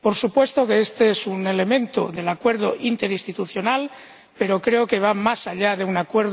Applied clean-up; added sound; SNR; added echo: none; none; none; none.